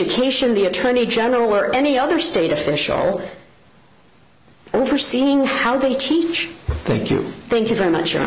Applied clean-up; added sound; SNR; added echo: none; none; none; none.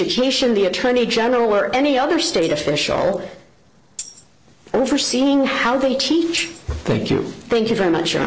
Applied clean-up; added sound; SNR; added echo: neural separator model SepFormer DNS4.